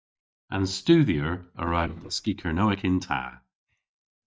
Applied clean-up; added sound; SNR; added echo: neural mask model DeepFilterNet 3.